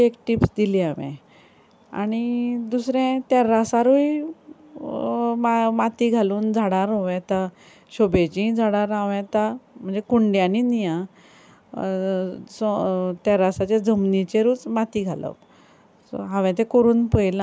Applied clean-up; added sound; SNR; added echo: none; none; none; none.